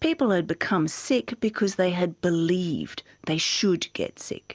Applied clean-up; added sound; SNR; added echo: none; none; none; none.